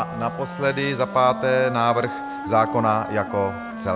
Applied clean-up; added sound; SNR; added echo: none; Wind instrument, woodwind instrument; 9 dB; none.